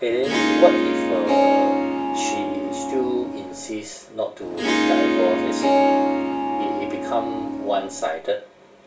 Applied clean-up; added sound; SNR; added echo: none; Harp; -4 dB; reverberation time 0.3 s.